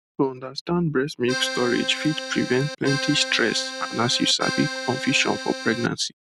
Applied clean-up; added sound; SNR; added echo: none; Accordion; 6 dB; none.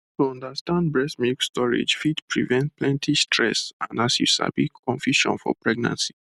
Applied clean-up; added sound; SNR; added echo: none; none; none; none.